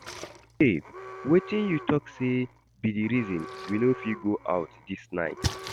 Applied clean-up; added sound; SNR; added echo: none; Alarm + Splash, splatter; 12 dB; none.